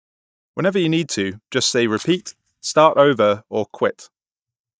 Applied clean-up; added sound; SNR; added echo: neural mask model DeepFilterNet 3.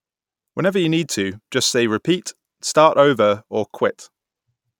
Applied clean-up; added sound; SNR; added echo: none; none; none; none.